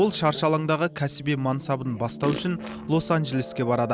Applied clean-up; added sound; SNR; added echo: none; Fart + Piano; 13 dB; none.